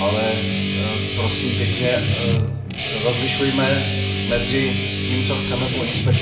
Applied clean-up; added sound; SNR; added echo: none; Guitar; -4 dB; reverberation time 0.7 s.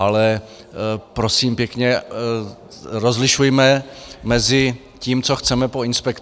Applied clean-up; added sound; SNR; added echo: none; none; none; none.